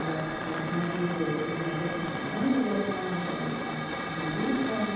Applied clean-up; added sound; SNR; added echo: none; Hiss / Fire; 3 dB; reverberation time 1.2 s.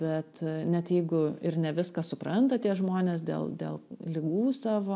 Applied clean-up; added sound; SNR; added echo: none; none; none; none.